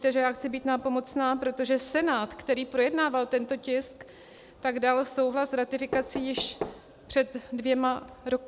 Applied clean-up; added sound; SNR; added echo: none; Knock; 13 dB; none.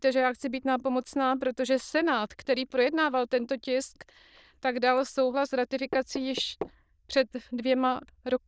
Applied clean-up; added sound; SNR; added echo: neural diffusion model UNIVERSE++.